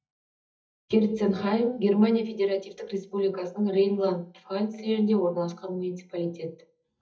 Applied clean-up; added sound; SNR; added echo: neural mask model DeepFilterNet 3.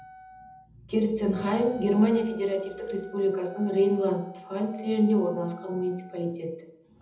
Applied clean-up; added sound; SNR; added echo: none; Wind instrument, woodwind instrument; 20 dB; reverberation time 0.8 s.